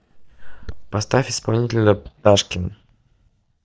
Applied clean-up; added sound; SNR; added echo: neural mask model DeepFilterNet 3.